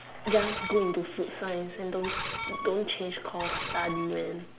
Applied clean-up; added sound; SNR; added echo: none; Screech; 6 dB; none.